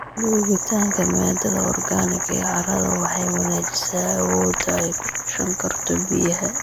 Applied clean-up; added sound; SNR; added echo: none; Boiling; 11 dB; none.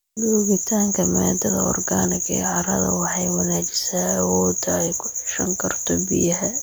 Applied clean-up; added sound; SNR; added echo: none; none; none; none.